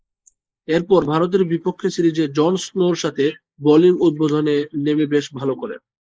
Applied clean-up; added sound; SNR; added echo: neural mask model Resemble Enhance denoiser.